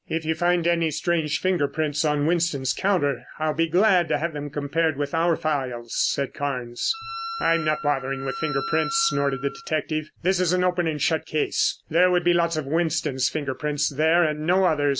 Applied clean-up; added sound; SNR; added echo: none; Wind instrument, woodwind instrument; 10 dB; none.